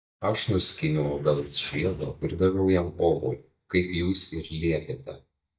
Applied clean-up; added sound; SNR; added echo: neural mask model DeepFilterNet 3.